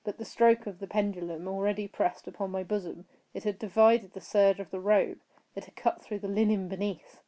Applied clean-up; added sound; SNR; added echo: none; none; none; none.